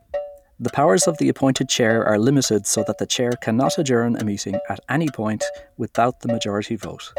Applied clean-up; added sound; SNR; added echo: none; Motor vehicle (road); 12 dB; none.